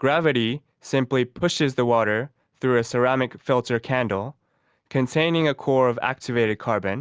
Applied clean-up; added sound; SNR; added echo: none; none; none; none.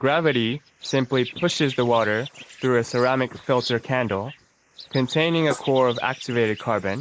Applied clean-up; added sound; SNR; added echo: neural mask model Resemble Enhance denoiser.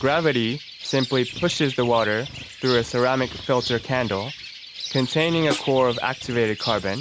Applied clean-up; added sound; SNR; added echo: none; Snare drum + Bird; 10 dB; none.